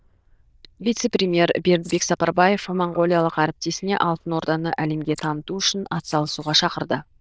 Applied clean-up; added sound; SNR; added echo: neural diffusion model UNIVERSE++.